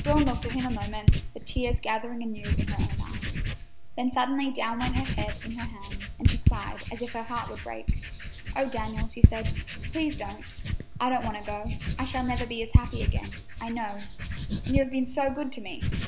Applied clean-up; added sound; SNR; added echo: none; Writing; -4 dB; none.